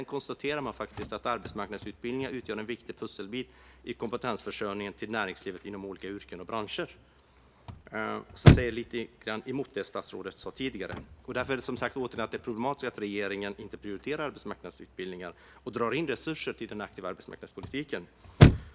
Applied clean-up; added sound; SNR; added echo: none; Chirp, tweet / Slam / Car; -4 dB; none.